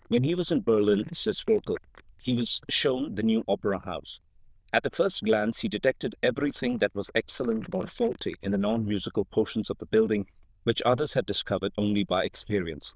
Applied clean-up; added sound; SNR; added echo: neural diffusion model UNIVERSE++.